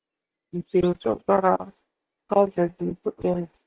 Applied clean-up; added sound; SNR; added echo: neural mask model DeepFilterNet 3.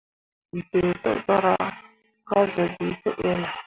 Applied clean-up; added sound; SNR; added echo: none; none; none; none.